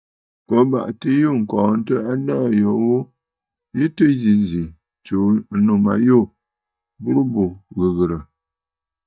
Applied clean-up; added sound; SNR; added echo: neural mask model DeepFilterNet 3.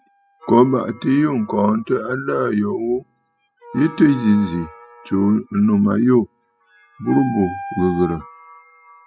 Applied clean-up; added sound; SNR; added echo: classical method spectral subtraction.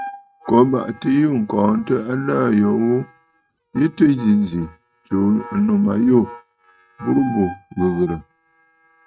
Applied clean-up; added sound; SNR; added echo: neural mask model RNNoise.